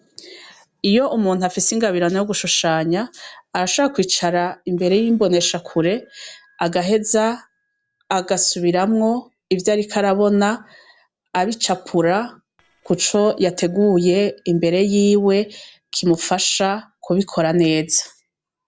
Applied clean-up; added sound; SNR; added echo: neural separator model SepFormer DNS4.